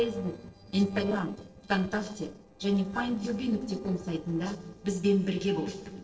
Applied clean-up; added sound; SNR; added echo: neural separator model SepFormer DNS4.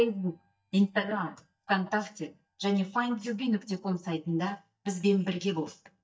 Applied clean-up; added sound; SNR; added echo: neural mask model DeepFilterNet 3.